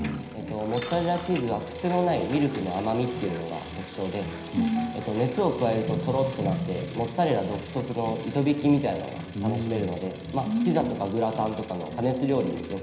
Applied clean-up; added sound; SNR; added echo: none; Bicycle; 12 dB; reverberation time 0.9 s.